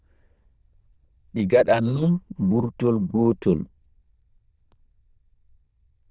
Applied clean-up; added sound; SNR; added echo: neural diffusion model UNIVERSE++.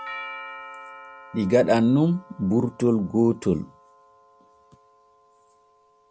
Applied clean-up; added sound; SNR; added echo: none; Doorbell; 18 dB; none.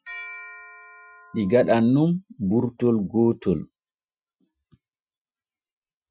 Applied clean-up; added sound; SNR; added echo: classical method Wiener filter.